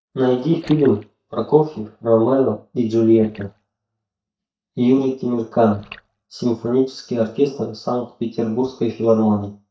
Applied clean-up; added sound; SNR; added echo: neural mask model DeepFilterNet 3.